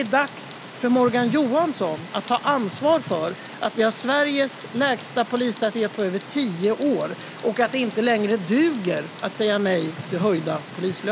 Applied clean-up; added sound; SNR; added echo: none; Tick; 14 dB; none.